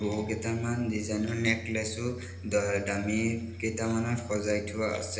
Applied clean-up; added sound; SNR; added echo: none; Domestic sounds, home sounds; 12 dB; reverberation time 1.0 s.